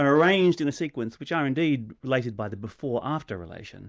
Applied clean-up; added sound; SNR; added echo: none; none; none; none.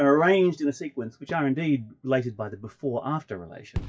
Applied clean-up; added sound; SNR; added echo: classical method WPE with log-MMSE.